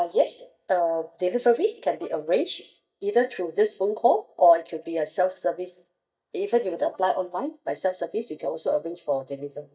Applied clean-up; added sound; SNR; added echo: neural mask model DeepFilterNet 3.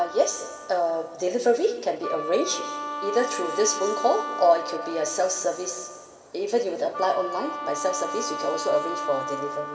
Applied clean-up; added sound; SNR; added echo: none; Wind instrument, woodwind instrument; 8 dB; reverberation time 1.9 s.